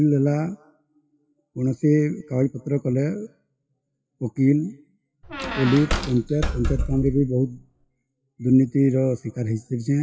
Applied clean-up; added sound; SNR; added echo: classical method WPE with log-MMSE.